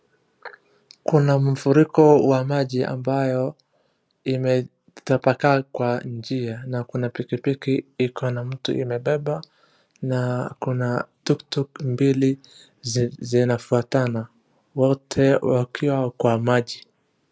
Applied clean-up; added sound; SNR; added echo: none; none; none; none.